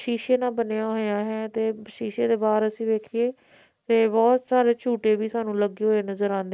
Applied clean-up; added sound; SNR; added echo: neural mask model Resemble Enhance denoiser.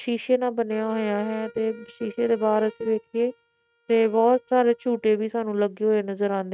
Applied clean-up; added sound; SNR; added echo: neural mask model RNNoise.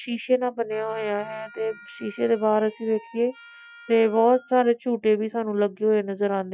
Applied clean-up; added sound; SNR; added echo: classical method Wiener filter.